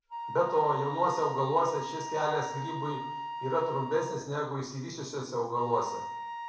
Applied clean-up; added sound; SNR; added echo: none; Wind instrument, woodwind instrument; 8 dB; reverberation time 0.7 s.